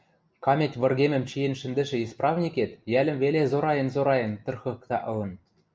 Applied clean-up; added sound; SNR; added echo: none; none; none; none.